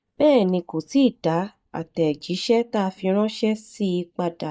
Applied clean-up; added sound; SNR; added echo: neural mask model DeepFilterNet 3.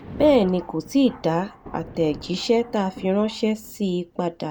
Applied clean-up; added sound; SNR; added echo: none; Thunder; 19 dB; none.